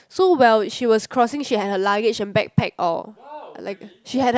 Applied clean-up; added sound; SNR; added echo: none; none; none; none.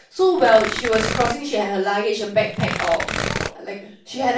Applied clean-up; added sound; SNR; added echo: none; Tearing; 6 dB; reverberation time 0.3 s.